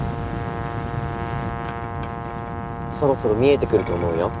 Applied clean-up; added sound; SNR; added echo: none; Brass instrument; 9 dB; none.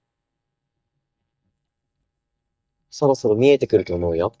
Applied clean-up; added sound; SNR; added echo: neural mask model DeepFilterNet 3.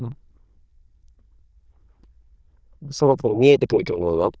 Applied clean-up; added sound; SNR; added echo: neural diffusion model UNIVERSE++.